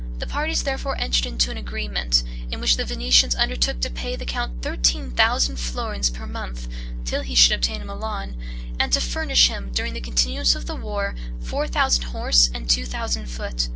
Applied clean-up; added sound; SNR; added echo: none; none; none; none.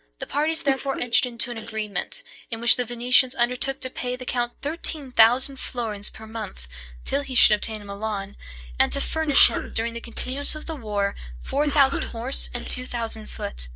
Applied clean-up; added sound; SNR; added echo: neural mask model DeepFilterNet 3.